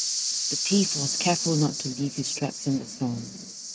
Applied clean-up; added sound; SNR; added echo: neural mask model RNNoise.